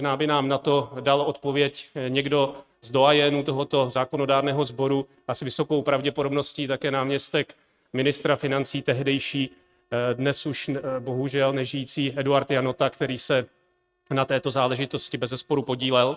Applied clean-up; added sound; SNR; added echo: neural mask model RNNoise.